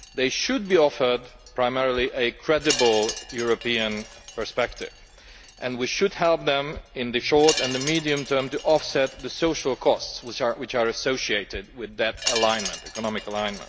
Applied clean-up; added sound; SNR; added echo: none; Wind chime; 11 dB; none.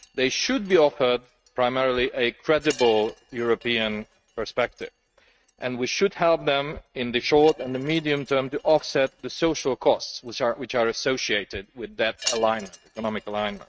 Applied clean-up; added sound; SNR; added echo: neural mask model RNNoise.